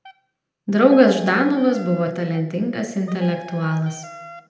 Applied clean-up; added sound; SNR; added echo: none; Wind instrument, woodwind instrument; 20 dB; reverberation time 0.7 s.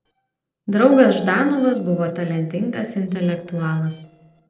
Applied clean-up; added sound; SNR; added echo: neural separator model SepFormer DNS4.